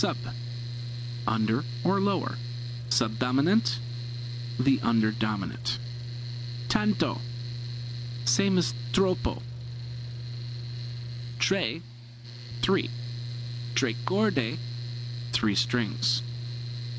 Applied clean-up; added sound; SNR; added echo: none; Mechanical fan; 4 dB; none.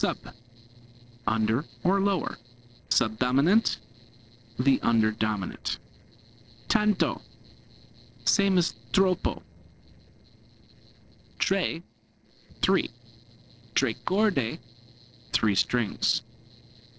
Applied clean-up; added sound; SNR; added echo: neural separator model SepFormer DNS4.